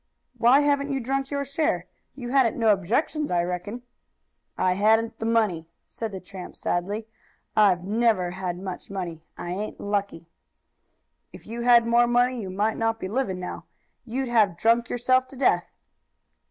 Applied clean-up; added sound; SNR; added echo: none; none; none; none.